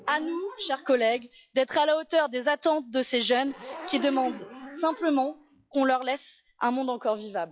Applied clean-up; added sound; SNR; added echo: classical method log-MMSE.